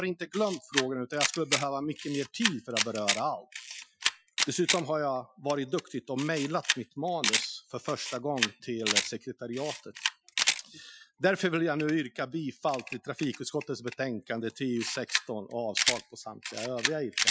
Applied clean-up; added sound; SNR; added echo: classical method Wiener filter.